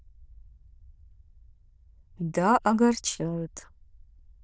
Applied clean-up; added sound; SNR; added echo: neural diffusion model UNIVERSE++.